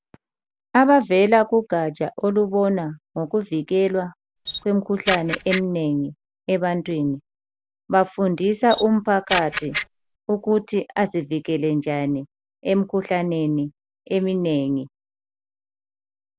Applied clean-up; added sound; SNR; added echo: none; Camera; 2 dB; none.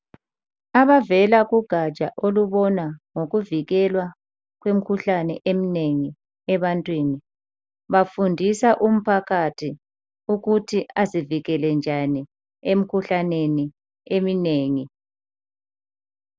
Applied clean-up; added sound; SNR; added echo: none; none; none; none.